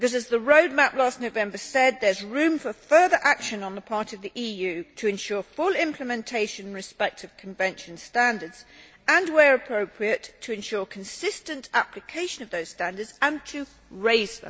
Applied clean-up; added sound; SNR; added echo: none; none; none; none.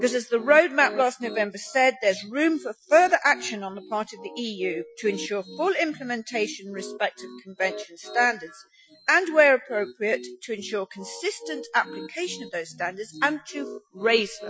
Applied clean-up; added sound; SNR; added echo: classical method Wiener filter.